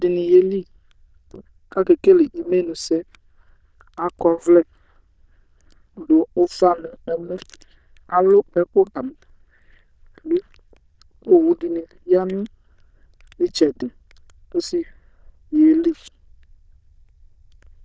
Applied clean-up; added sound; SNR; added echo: neural diffusion model UNIVERSE++.